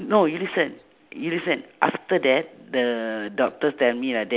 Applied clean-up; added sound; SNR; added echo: none; none; none; none.